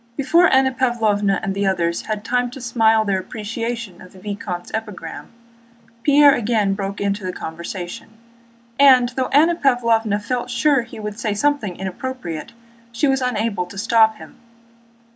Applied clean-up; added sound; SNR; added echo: none; none; none; none.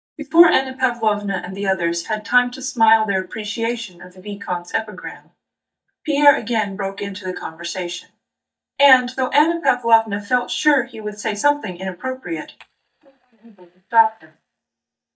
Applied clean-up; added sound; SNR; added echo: neural mask model DeepFilterNet 3.